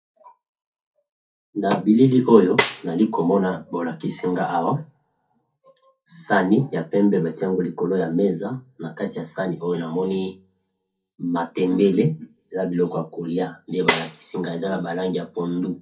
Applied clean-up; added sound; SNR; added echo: none; Snare drum; 5 dB; reverberation time 0.3 s.